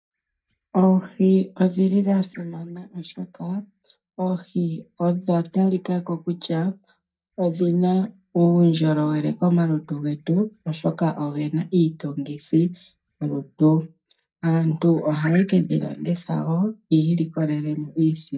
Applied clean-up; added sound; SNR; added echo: neural mask model DeepFilterNet 3.